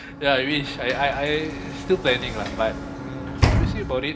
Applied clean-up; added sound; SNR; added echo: none; Sliding door / Slam; 2 dB; reverberation time 1.6 s.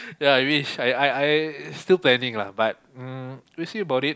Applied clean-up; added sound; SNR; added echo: none; none; none; none.